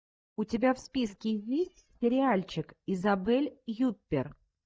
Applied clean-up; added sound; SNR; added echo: neural mask model DeepFilterNet 3.